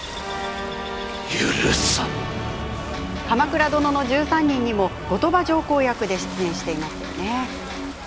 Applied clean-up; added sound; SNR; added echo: none; Electric guitar + Ocean / Boat, Water vehicle; 10 dB; none.